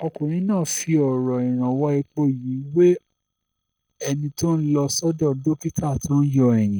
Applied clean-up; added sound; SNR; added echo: neural mask model DeepFilterNet 3.